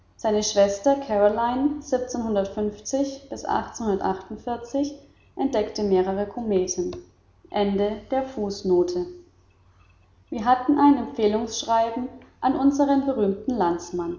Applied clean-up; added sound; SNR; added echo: none; none; none; none.